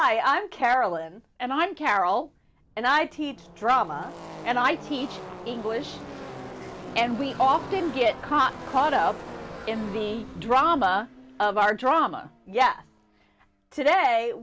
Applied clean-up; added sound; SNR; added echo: none; Car passing by / Race car, auto racing; 16 dB; none.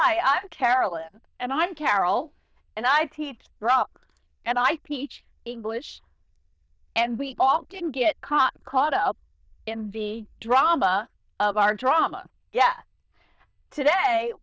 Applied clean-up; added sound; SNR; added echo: neural diffusion model UNIVERSE++.